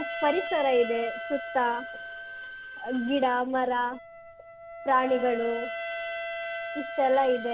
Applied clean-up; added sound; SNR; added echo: none; Bowed string instrument + Wind instrument, woodwind instrument; 8 dB; none.